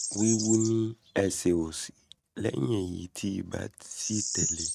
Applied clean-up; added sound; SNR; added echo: neural mask model RNNoise.